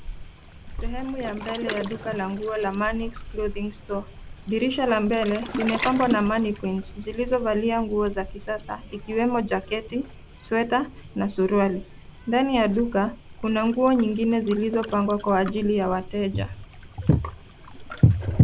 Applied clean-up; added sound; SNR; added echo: none; Waves, surf; 12 dB; none.